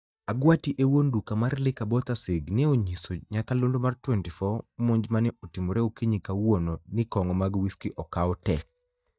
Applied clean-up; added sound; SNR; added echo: neural mask model DeepFilterNet 3.